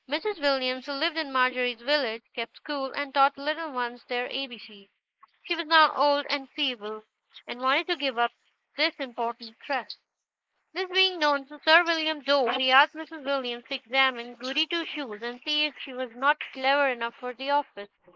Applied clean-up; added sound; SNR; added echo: neural mask model Resemble Enhance denoiser.